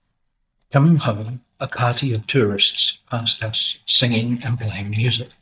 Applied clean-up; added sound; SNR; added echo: neural mask model DeepFilterNet 3.